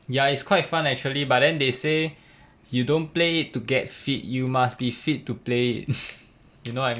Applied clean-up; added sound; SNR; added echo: none; none; none; none.